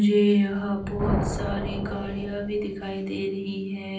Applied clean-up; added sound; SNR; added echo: none; Thunder; 7 dB; reverberation time 0.6 s.